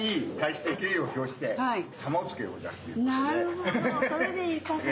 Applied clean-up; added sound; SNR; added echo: none; none; none; none.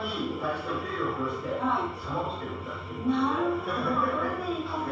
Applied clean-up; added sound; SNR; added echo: none; Engine / Tools; 11 dB; reverberation time 0.7 s.